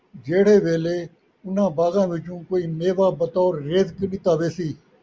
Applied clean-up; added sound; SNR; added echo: none; none; none; none.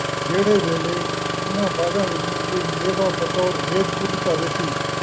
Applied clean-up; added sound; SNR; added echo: none; Engine starting; 0 dB; none.